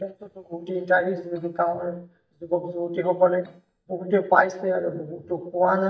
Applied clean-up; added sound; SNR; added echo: neural mask model DeepFilterNet 3.